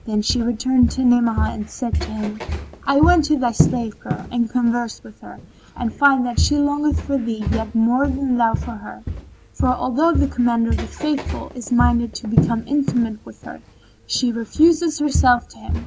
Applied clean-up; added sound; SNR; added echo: none; Walk, footsteps; 5 dB; none.